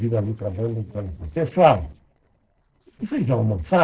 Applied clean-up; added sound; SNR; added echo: neural separator model SepFormer DNS4.